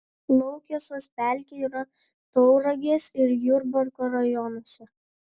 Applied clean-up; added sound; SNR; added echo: none; none; none; none.